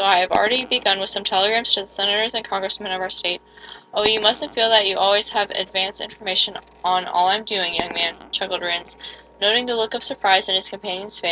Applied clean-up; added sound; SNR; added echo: none; Coin (dropping); 18 dB; none.